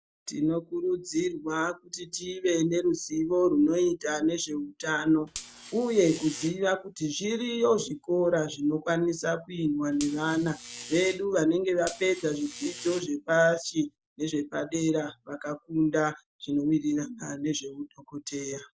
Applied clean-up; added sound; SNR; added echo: none; Buzz; 14 dB; none.